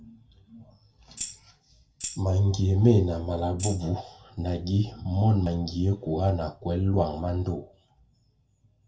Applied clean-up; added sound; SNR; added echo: none; Tambourine; 12 dB; reverberation time 0.2 s.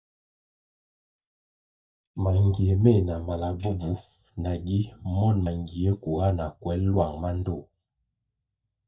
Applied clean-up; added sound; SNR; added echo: neural mask model DeepFilterNet 3.